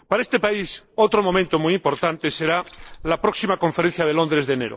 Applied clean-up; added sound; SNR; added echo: neural mask model Resemble Enhance denoiser.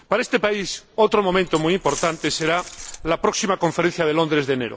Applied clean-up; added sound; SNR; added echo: none; Glass; 16 dB; none.